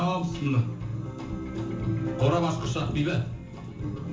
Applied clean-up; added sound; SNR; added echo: none; none; none; reverberation time 0.8 s.